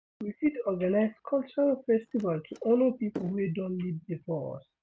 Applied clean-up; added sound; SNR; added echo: neural mask model RNNoise.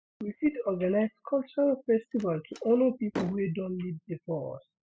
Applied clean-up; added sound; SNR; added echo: classical method spectral subtraction.